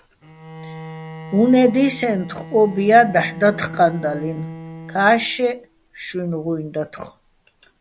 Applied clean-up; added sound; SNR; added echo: none; Bowed string instrument; 16 dB; none.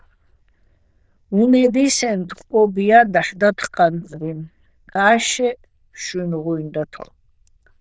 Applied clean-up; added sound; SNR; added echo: neural diffusion model UNIVERSE++.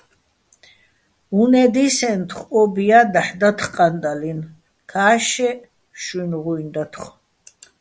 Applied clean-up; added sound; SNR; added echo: none; none; none; none.